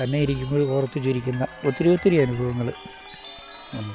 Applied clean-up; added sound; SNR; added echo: none; Chime; 14 dB; none.